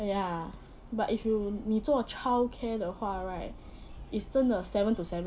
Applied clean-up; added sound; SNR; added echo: none; Accelerating, revving, vroom; 15 dB; none.